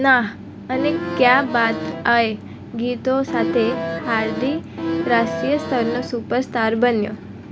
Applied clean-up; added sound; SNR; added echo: none; Accordion; 5 dB; none.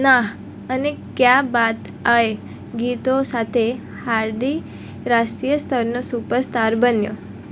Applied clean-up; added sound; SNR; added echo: none; none; none; none.